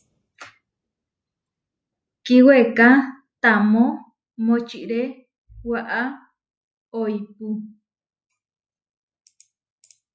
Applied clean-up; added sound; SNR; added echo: none; none; none; none.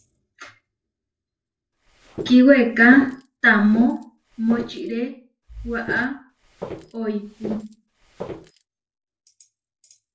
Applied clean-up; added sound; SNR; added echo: neural separator model SepFormer DNS4.